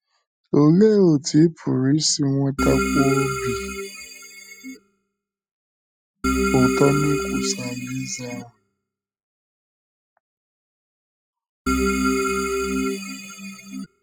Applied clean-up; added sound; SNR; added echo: classical method spectral subtraction.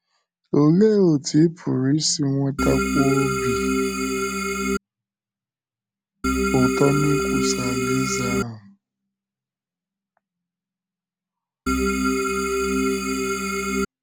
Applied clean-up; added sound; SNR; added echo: none; Organ; -2 dB; none.